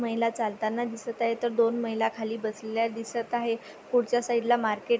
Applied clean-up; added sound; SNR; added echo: none; none; none; none.